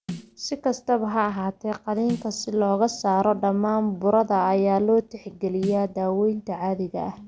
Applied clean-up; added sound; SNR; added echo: none; Snare drum; 17 dB; none.